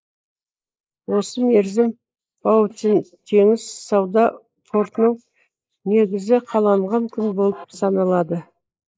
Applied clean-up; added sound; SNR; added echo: neural mask model Resemble Enhance denoiser.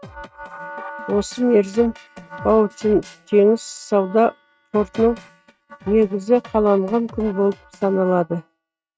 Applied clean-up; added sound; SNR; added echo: neural mask model RNNoise.